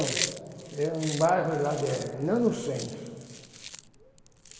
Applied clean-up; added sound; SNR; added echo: none; Chewing, mastication; 10 dB; reverberation time 2.4 s.